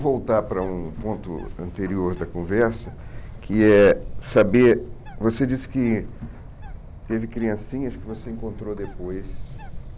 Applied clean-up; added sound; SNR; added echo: none; Bird; 12 dB; none.